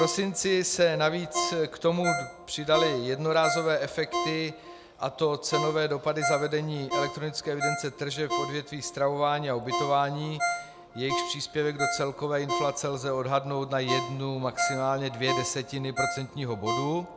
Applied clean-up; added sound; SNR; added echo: none; Ringtone; 5 dB; none.